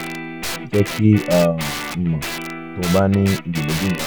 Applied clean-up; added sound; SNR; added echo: none; Guitar; 9 dB; none.